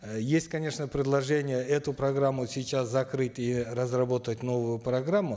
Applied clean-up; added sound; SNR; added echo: none; none; none; none.